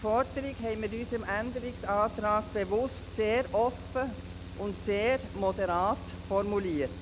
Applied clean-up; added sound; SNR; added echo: none; Mechanical fan; 11 dB; none.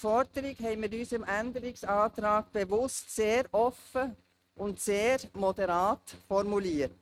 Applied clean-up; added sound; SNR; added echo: neural mask model RNNoise.